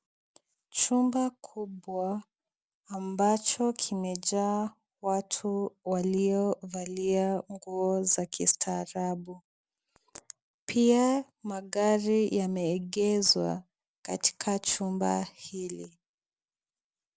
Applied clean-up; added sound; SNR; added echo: none; none; none; none.